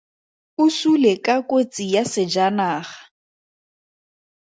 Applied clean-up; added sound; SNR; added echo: none; none; none; none.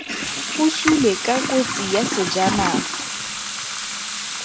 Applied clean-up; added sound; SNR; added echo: none; Toilet flush / Water tap, faucet; 2 dB; none.